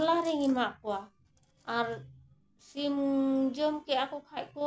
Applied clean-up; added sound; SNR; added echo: none; none; none; none.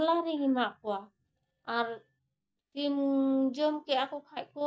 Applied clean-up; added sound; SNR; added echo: neural mask model DeepFilterNet 3.